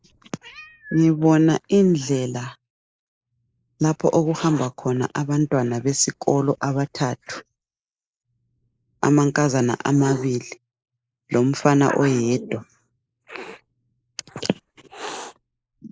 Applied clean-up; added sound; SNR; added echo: neural mask model Resemble Enhance denoiser.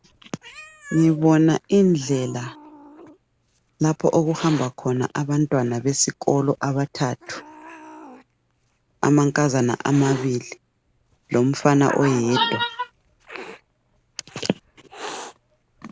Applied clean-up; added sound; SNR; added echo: none; Hiss; 18 dB; none.